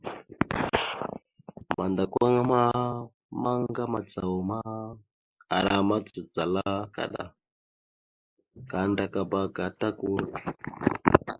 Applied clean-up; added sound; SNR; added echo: neural mask model Resemble Enhance denoiser.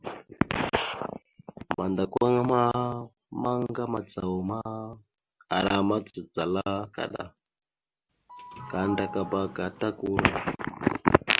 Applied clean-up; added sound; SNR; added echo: none; Sliding door / Doorbell; 14 dB; none.